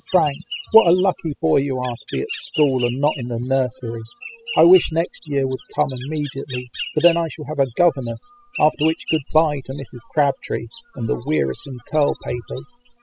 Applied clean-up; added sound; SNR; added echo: classical method spectral subtraction.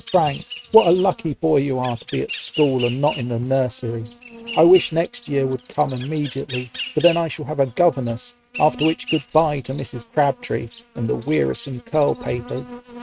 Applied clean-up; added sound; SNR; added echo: neural mask model RNNoise.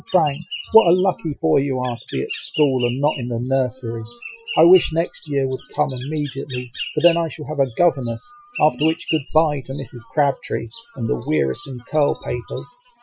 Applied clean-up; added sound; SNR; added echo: classical method Wiener filter.